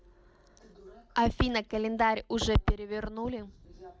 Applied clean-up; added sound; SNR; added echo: none; none; none; none.